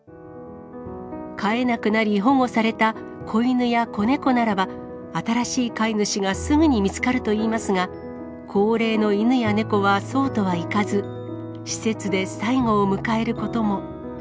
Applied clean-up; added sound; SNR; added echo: none; none; none; none.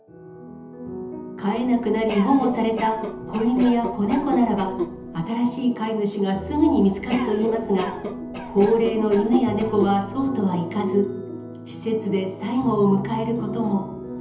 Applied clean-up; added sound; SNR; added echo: none; Cough; 9 dB; reverberation time 0.8 s.